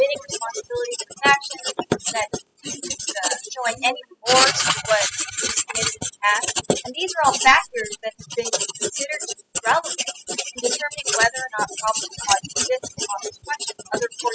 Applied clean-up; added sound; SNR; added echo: classical method spectral subtraction.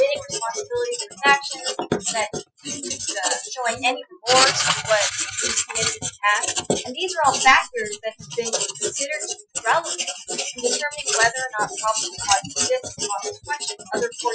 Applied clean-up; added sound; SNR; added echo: classical method Wiener filter.